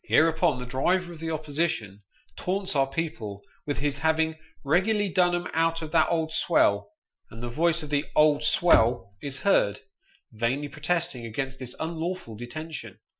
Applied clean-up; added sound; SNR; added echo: classical method Wiener filter.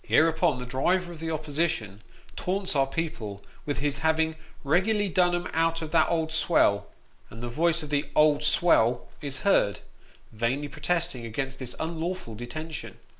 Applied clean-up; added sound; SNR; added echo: none; none; none; none.